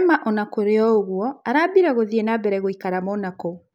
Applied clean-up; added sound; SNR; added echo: none; none; none; none.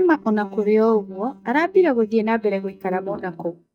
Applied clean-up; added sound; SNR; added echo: neural mask model DeepFilterNet 3.